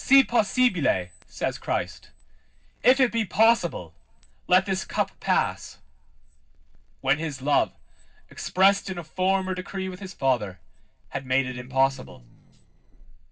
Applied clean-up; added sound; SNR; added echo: neural separator model SepFormer DNS4.